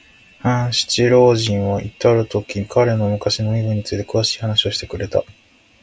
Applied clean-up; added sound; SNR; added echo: none; none; none; none.